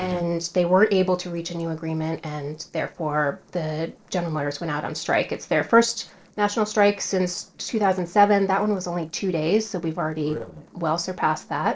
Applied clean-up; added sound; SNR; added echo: neural separator model SepFormer DNS4.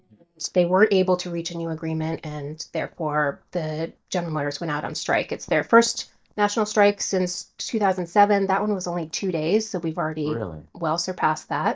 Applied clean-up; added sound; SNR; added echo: neural mask model DeepFilterNet 3.